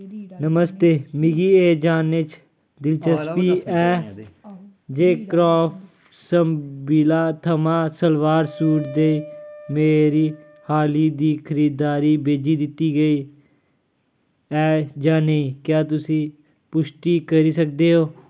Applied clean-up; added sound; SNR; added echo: none; Wind instrument, woodwind instrument; 19 dB; none.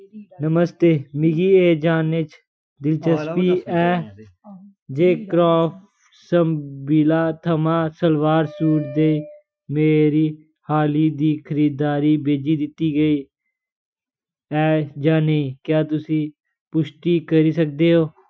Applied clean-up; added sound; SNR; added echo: classical method Wiener filter.